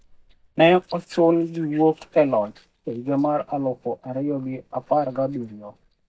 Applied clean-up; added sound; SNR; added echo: neural mask model DeepFilterNet 3.